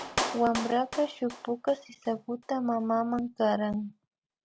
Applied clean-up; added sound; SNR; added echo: none; Clapping; 10 dB; none.